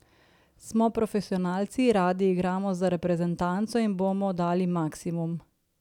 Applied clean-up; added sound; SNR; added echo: none; none; none; none.